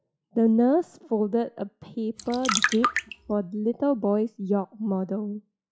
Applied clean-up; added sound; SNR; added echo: classical method log-MMSE.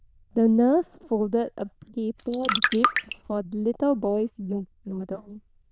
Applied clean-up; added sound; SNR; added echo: neural diffusion model UNIVERSE++.